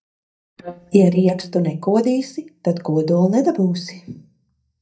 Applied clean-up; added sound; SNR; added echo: neural mask model DeepFilterNet 3.